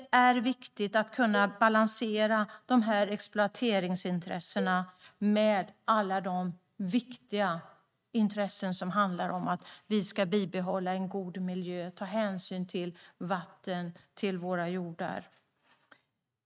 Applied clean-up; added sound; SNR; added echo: neural mask model RNNoise.